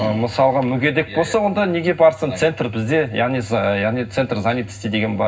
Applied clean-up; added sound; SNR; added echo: none; none; none; reverberation time 0.4 s.